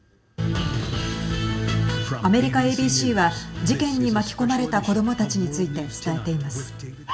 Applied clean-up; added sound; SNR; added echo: none; Wind instrument, woodwind instrument; 19 dB; reverberation time 0.4 s.